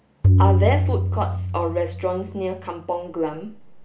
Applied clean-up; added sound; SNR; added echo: none; Tabla; -4 dB; none.